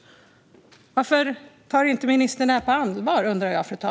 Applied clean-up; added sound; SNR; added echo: none; none; none; none.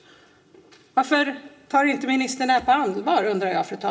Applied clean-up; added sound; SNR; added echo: none; none; none; reverberation time 0.8 s.